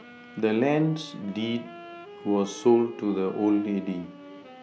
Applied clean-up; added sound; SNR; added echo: none; Wind instrument, woodwind instrument; 18 dB; none.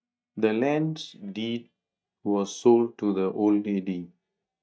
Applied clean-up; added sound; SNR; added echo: neural mask model DeepFilterNet 3.